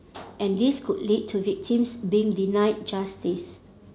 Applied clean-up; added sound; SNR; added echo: none; none; none; none.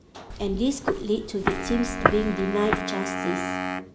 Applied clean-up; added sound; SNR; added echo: none; Wind instrument, woodwind instrument + Walk, footsteps; 1 dB; none.